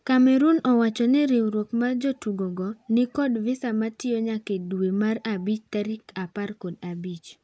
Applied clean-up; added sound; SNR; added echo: none; none; none; none.